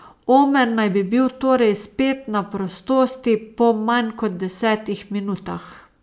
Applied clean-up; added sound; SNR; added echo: none; none; none; none.